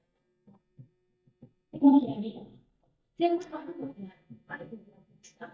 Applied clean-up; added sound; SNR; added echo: neural mask model DeepFilterNet 3.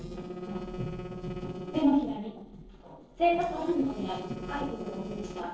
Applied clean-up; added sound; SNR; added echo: neural separator model SepFormer DNS4.